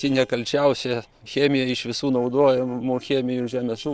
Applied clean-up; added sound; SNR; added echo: neural separator model SepFormer DNS4.